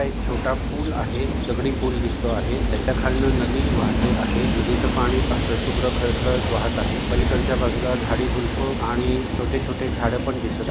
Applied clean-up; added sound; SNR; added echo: none; Train; -3 dB; none.